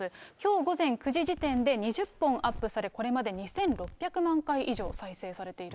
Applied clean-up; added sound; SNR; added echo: none; Zipper (clothing); 16 dB; none.